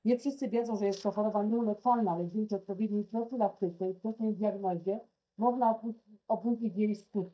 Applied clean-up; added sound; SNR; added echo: neural mask model DeepFilterNet 3.